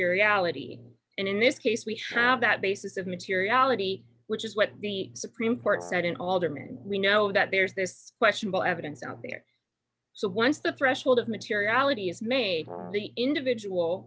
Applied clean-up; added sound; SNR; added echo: none; Brass instrument; 16 dB; none.